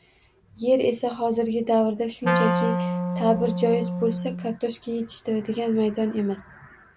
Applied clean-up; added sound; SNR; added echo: none; Wind instrument, woodwind instrument; 1 dB; none.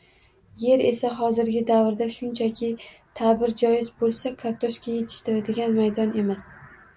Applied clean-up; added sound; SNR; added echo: none; none; none; none.